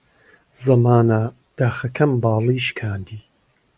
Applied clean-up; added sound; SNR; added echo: none; none; none; none.